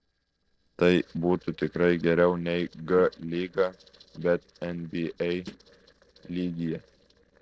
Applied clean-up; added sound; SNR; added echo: neural separator model SepFormer DNS4.